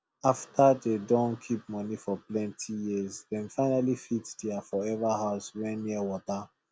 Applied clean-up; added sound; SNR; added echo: none; none; none; none.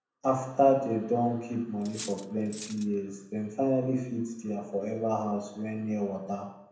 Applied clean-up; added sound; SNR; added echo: none; Cutlery, silverware; 15 dB; reverberation time 0.7 s.